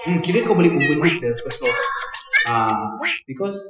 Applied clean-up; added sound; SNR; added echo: classical method Wiener filter.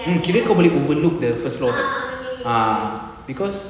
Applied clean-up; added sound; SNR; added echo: none; none; none; none.